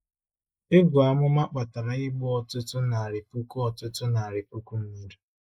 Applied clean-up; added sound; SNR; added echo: neural mask model Resemble Enhance denoiser.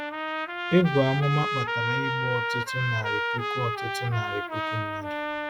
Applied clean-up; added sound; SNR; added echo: none; Trumpet; 1 dB; none.